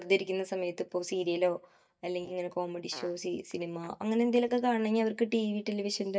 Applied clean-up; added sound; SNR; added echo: neural mask model DeepFilterNet 3.